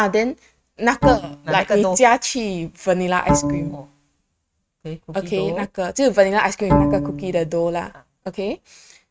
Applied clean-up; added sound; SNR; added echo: neural mask model RNNoise.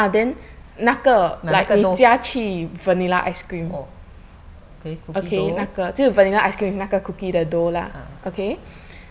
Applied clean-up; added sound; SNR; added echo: none; none; none; none.